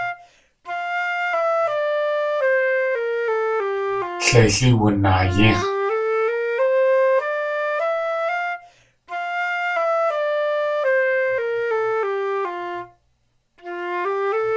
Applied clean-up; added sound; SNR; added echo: none; Wind instrument, woodwind instrument; -4 dB; reverberation time 0.2 s.